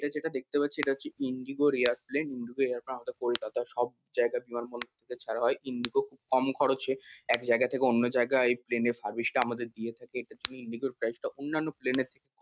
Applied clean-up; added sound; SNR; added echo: neural mask model RNNoise.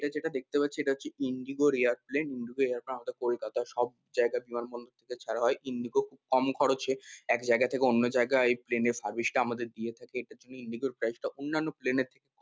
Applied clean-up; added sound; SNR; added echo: none; none; none; none.